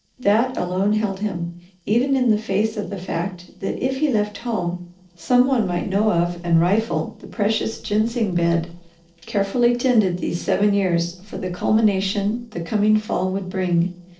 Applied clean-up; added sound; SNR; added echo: neural separator model SepFormer DNS4.